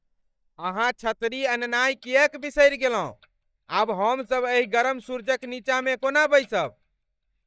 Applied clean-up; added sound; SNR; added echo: neural mask model DeepFilterNet 3.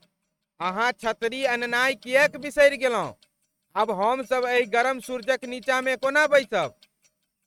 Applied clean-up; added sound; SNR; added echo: neural mask model RNNoise.